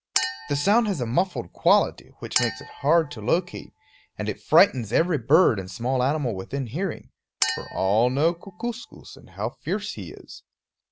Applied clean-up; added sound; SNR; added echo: none; Chink, clink; 10 dB; none.